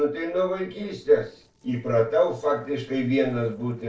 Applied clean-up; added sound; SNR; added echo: neural separator model SepFormer DNS4.